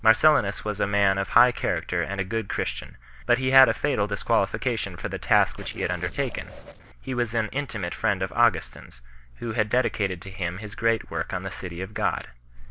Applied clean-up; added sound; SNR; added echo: neural separator model SepFormer DNS4.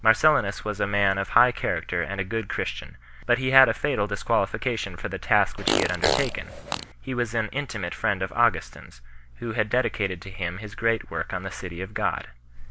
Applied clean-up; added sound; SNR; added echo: none; Fart; 1 dB; none.